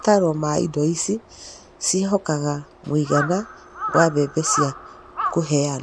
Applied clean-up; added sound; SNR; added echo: none; Crow; 9 dB; none.